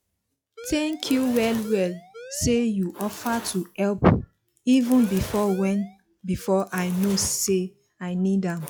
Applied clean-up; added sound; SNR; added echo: classical method log-MMSE.